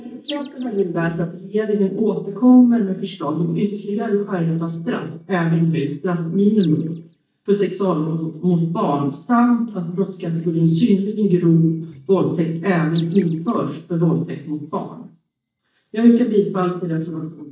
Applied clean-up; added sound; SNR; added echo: neural mask model DeepFilterNet 3.